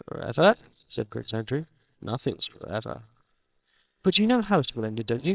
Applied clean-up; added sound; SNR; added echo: neural separator model SepFormer WHAMR!.